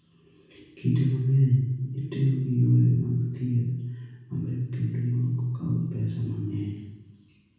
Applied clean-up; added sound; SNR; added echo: none; none; none; reverberation time 1.1 s.